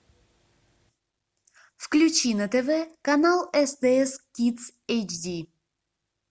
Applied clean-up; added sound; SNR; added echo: none; none; none; none.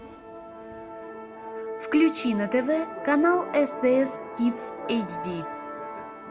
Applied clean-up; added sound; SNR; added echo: none; Musical instrument; 10 dB; none.